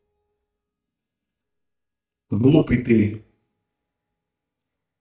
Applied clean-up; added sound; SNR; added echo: neural mask model DeepFilterNet 3.